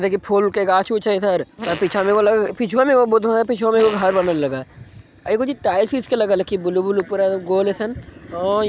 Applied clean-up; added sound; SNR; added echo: none; Fart; 16 dB; none.